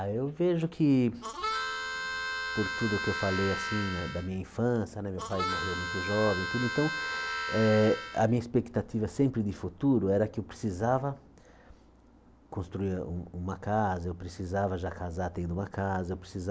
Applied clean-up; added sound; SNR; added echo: none; Harmonica; 4 dB; none.